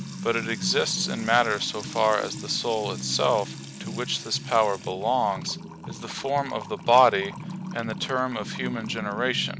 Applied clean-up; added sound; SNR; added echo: none; Trickle, dribble / Water tap, faucet / Music; 10 dB; none.